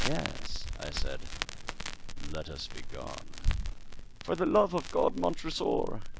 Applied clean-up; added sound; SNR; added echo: none; Crackle; 3 dB; none.